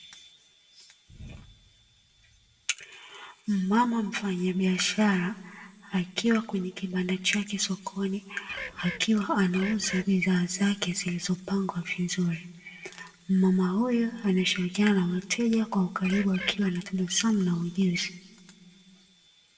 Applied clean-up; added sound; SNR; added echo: none; Bird; 9 dB; reverberation time 1.4 s.